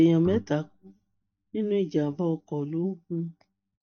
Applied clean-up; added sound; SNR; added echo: neural mask model DeepFilterNet 3.